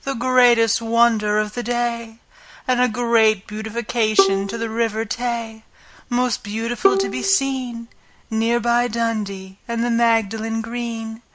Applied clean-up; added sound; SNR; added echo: none; Bowed string instrument; 4 dB; none.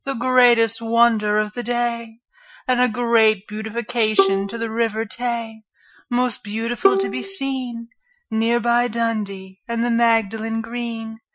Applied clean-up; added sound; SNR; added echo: classical method Wiener filter.